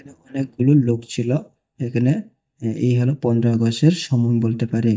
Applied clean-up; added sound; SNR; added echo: neural mask model DeepFilterNet 3.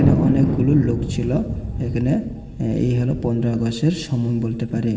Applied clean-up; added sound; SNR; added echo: none; Thunder; 5 dB; reverberation time 1.6 s.